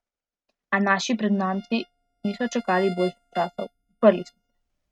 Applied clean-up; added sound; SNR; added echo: neural mask model RNNoise.